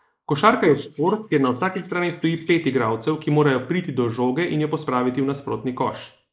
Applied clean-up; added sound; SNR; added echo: neural mask model Resemble Enhance denoiser.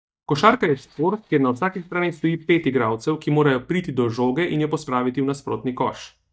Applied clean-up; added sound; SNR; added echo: neural mask model DeepFilterNet 3.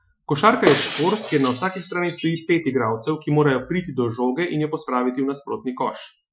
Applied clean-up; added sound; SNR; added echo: classical method Wiener filter.